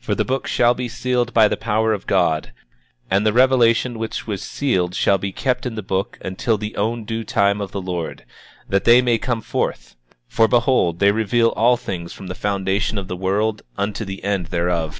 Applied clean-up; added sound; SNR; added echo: none; none; none; none.